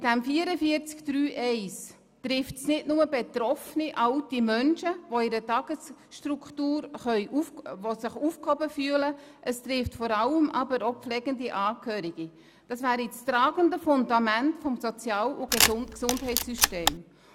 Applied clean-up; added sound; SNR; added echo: none; Camera; -1 dB; none.